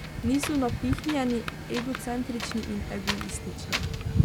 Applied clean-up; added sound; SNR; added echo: none; Wind; 0 dB; none.